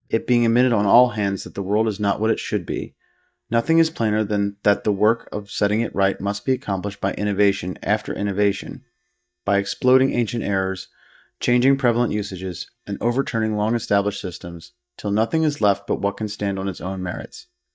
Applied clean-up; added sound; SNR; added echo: neural mask model DeepFilterNet 3.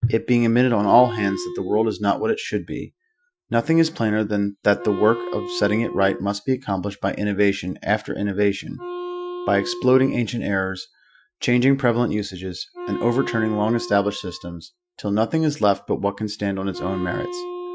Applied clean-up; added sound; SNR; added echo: classical method Wiener filter.